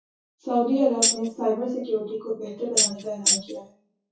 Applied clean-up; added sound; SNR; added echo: classical method WPE with log-MMSE.